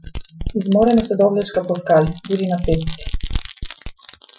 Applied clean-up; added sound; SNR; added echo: classical method Wiener filter.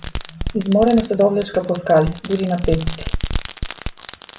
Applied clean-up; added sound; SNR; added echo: none; Fireworks; 7 dB; none.